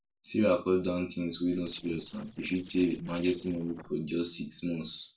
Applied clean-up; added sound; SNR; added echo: neural separator model SepFormer DNS4.